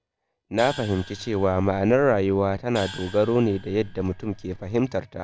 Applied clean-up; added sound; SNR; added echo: none; Gong; 17 dB; none.